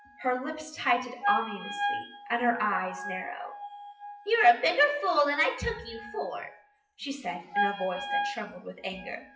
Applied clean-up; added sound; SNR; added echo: classical method WPE with log-MMSE.